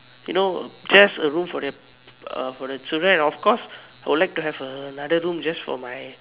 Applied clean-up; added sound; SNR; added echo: none; none; none; none.